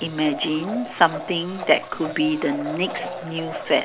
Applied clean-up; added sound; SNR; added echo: none; Domestic sounds, home sounds; 10 dB; none.